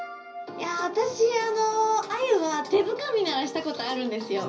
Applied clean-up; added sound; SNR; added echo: none; none; none; reverberation time 0.5 s.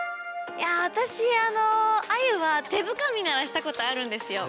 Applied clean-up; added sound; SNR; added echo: none; none; none; none.